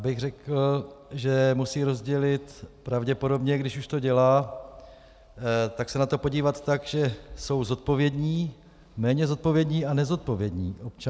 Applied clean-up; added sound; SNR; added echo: none; none; none; none.